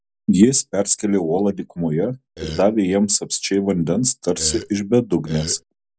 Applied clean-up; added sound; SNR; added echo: none; Burping, eructation; 11 dB; none.